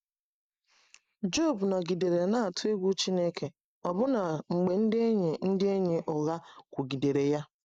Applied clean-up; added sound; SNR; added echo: neural mask model Resemble Enhance denoiser.